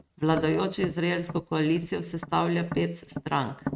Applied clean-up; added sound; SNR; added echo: neural mask model RNNoise.